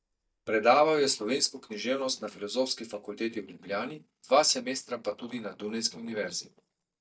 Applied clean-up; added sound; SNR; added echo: neural mask model DeepFilterNet 3.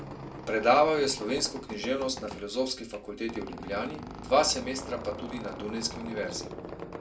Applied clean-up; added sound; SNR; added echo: none; Squeak; 11 dB; reverberation time 0.2 s.